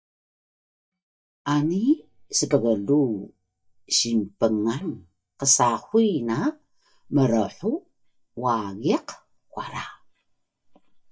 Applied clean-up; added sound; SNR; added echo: neural mask model DeepFilterNet 3.